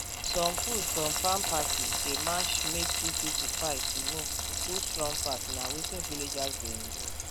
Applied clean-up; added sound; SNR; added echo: none; Frying (food); -5 dB; none.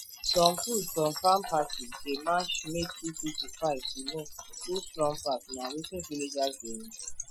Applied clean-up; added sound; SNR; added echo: classical method Wiener filter.